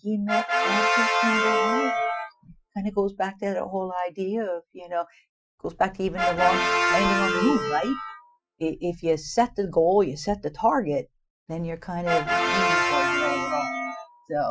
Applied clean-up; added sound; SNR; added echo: classical method Wiener filter.